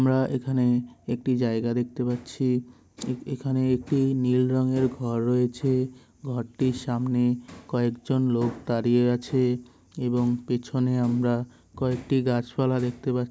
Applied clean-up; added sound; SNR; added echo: none; none; none; none.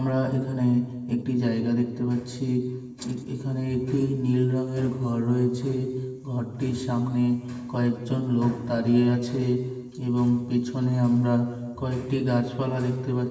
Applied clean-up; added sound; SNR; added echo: none; none; none; reverberation time 1.4 s.